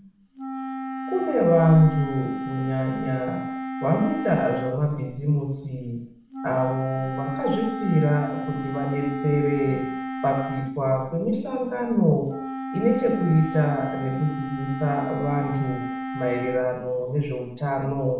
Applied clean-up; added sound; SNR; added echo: none; Wind instrument, woodwind instrument; 8 dB; reverberation time 0.7 s.